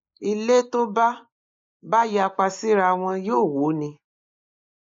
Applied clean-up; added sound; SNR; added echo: neural mask model Resemble Enhance denoiser.